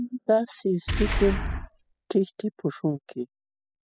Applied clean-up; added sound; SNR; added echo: classical method spectral subtraction.